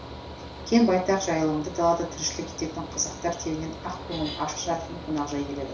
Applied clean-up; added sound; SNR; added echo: none; Mechanical fan; 11 dB; reverberation time 0.3 s.